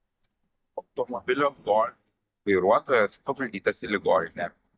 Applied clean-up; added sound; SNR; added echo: neural mask model DeepFilterNet 3.